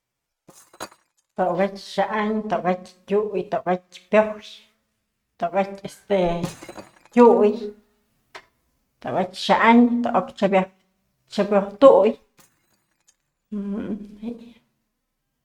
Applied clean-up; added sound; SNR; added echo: neural mask model RNNoise.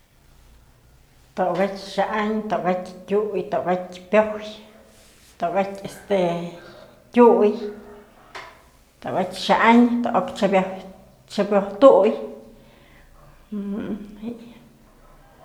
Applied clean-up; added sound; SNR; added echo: none; none; none; none.